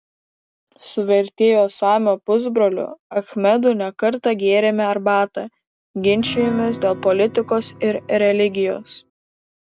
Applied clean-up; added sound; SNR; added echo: none; Piano; 15 dB; none.